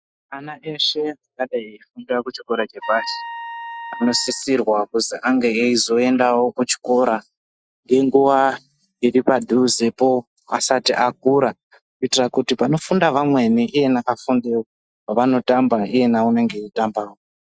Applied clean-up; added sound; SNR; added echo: classical method Wiener filter.